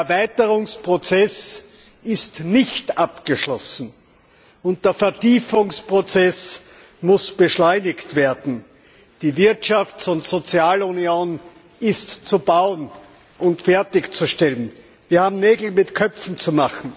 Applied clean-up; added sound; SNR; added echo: none; none; none; none.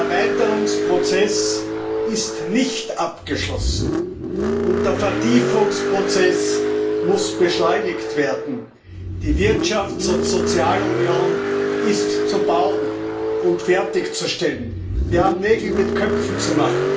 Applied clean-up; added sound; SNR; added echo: none; Car; -1 dB; reverberation time 0.4 s.